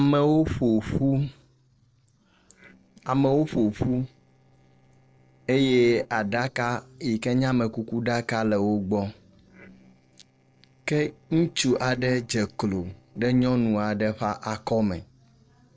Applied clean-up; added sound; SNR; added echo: neural separator model SepFormer DNS4.